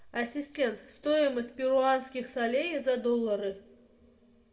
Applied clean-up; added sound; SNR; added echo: none; none; none; reverberation time 0.9 s.